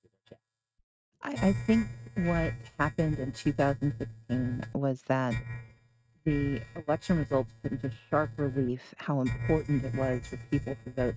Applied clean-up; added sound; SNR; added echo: neural mask model RNNoise.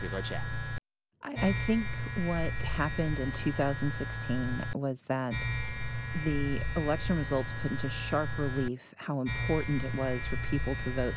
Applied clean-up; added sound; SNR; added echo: none; Domestic sounds, home sounds; 1 dB; none.